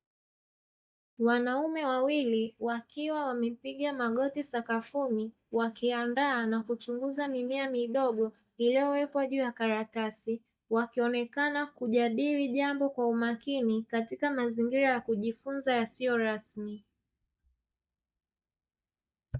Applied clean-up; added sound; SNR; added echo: neural mask model DeepFilterNet 3.